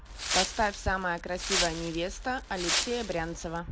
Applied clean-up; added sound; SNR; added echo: none; Wind; 2 dB; none.